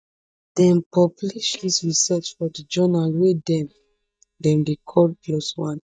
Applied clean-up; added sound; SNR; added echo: neural mask model DeepFilterNet 3.